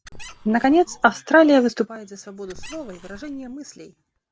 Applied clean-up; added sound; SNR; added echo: none; Squeak; 19 dB; none.